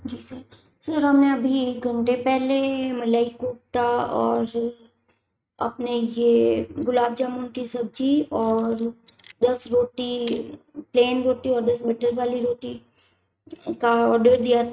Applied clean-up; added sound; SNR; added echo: neural mask model RNNoise.